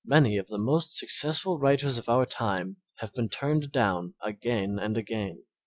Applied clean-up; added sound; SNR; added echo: none; none; none; none.